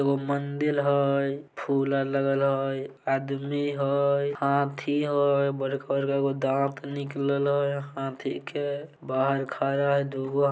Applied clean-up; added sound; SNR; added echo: none; none; none; none.